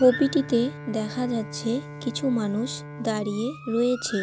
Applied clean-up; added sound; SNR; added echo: none; Bird + Bowed string instrument; 13 dB; none.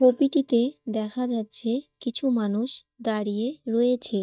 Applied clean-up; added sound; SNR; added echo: neural mask model DeepFilterNet 3.